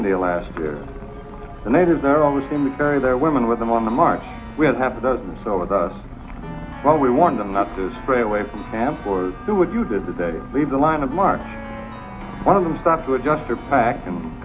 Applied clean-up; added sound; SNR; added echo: none; Keyboard (musical); 15 dB; reverberation time 0.4 s.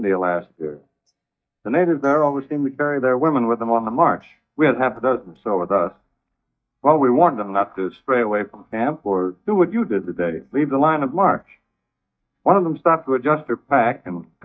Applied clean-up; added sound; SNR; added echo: neural mask model DeepFilterNet 3.